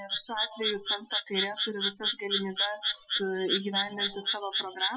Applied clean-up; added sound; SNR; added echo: classical method Wiener filter.